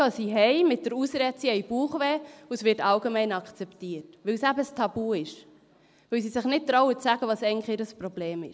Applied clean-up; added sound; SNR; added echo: none; none; none; none.